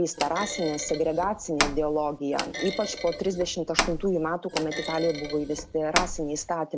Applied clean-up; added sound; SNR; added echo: none; Thump, thud; 5 dB; none.